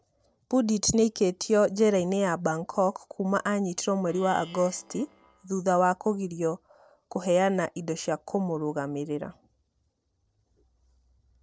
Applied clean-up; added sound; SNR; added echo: neural separator model SepFormer DNS4.